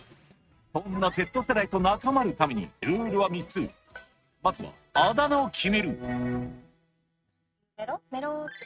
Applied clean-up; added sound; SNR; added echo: neural mask model RNNoise.